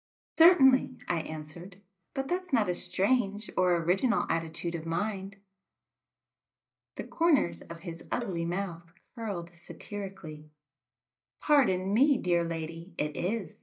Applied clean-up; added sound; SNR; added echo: neural mask model DeepFilterNet 3.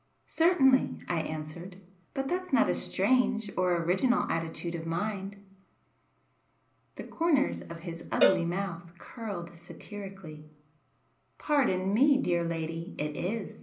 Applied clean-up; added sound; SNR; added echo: none; Cowbell; 3 dB; reverberation time 0.5 s.